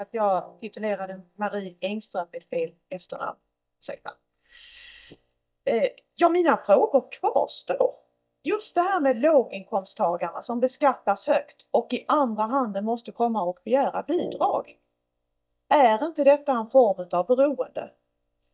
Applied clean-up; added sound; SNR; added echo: neural mask model DeepFilterNet 3.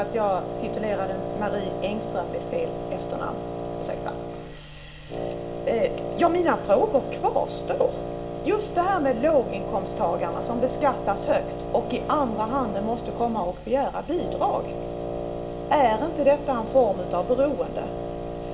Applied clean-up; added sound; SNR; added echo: none; Wind instrument, woodwind instrument; 6 dB; reverberation time 0.4 s.